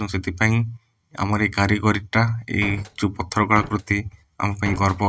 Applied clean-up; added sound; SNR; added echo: neural mask model RNNoise.